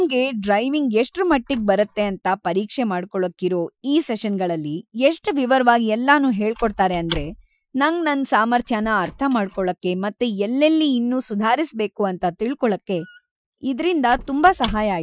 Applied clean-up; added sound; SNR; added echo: classical method Wiener filter.